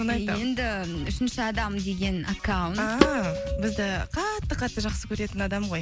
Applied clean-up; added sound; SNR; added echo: none; Tabla; -1 dB; none.